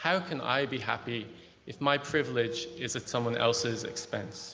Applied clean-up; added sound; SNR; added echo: none; none; none; none.